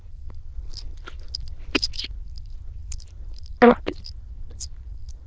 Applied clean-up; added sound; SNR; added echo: neural diffusion model UNIVERSE++.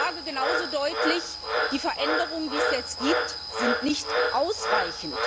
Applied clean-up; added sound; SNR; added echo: none; Frog; -2 dB; none.